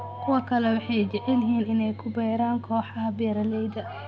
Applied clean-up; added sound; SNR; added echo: none; none; none; none.